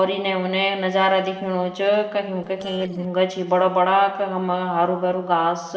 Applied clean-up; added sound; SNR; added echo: neural separator model SepFormer DNS4.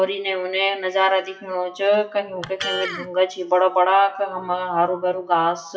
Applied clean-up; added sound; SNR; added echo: classical method WPE with log-MMSE.